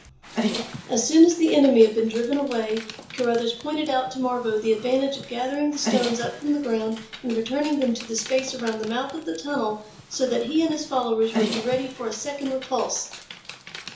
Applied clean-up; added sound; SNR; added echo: none; Dog; 11 dB; reverberation time 0.7 s.